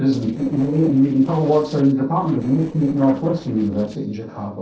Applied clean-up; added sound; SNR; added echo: neural separator model SepFormer DNS4.